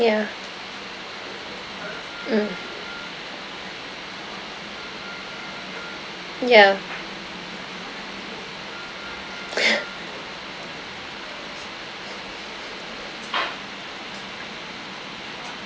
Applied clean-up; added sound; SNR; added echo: none; Organ; 16 dB; none.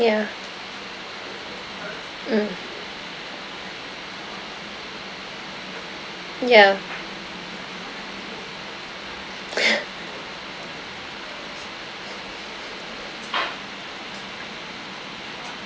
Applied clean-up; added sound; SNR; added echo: none; none; none; none.